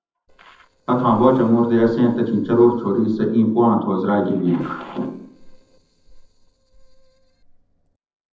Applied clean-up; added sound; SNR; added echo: neural separator model SepFormer DNS4.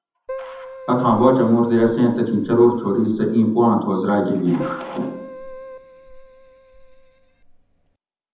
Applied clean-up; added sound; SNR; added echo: none; Keyboard (musical); 18 dB; reverberation time 0.8 s.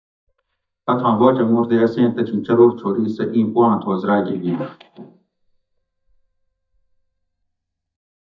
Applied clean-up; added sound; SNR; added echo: neural mask model DeepFilterNet 3.